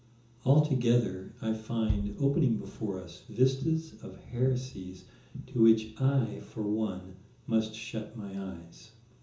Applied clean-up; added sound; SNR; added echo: none; Bass drum; 9 dB; reverberation time 0.6 s.